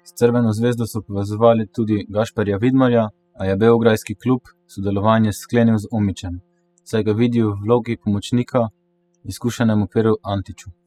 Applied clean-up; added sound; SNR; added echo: classical method spectral subtraction.